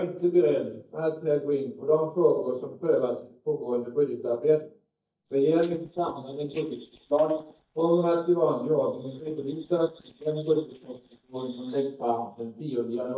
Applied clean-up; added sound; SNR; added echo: neural mask model DeepFilterNet 3.